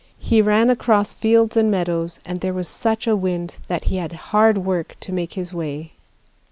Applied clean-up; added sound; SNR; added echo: none; none; none; none.